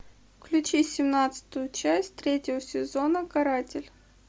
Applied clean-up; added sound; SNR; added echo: none; none; none; none.